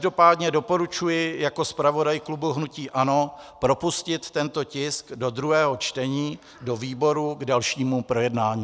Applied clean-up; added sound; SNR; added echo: none; none; none; none.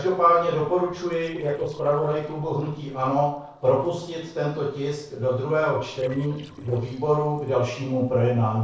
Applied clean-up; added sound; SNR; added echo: neural separator model SepFormer DNS4.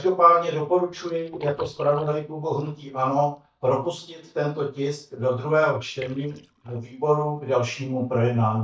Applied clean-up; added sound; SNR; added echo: neural mask model DeepFilterNet 3.